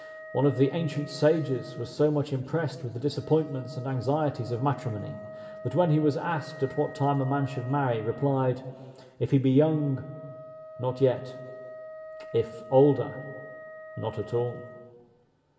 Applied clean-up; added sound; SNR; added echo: none; Wind instrument, woodwind instrument; 17 dB; reverberation time 1.6 s.